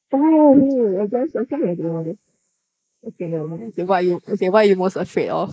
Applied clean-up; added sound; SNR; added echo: neural mask model Resemble Enhance denoiser.